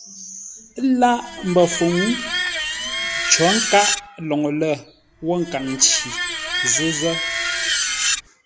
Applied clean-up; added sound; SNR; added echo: none; Screech; 3 dB; none.